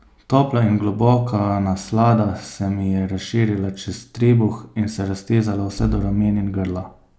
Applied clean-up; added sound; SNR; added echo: none; none; none; none.